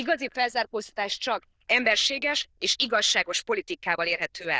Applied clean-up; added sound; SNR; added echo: neural diffusion model UNIVERSE++.